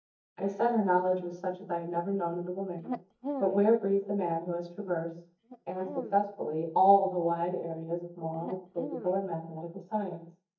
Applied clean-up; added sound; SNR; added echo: neural mask model DeepFilterNet 3.